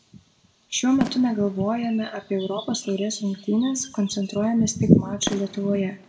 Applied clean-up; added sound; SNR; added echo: none; Fireworks; 17 dB; reverberation time 0.5 s.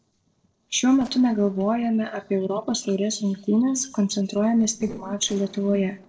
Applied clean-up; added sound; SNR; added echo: neural separator model SepFormer DNS4.